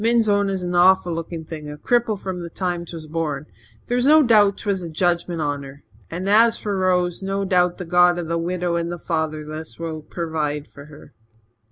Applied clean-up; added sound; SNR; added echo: none; none; none; none.